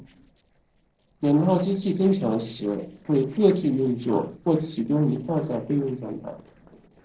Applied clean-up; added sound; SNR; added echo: neural separator model SepFormer DNS4.